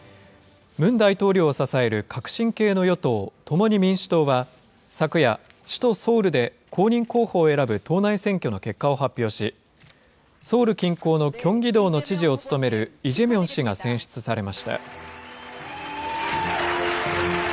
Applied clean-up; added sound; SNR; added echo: none; none; none; none.